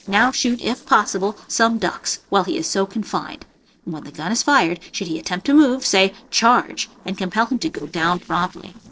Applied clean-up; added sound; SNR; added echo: neural separator model SepFormer DNS4.